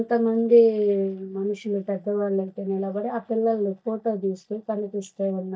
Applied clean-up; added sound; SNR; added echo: neural mask model DeepFilterNet 3.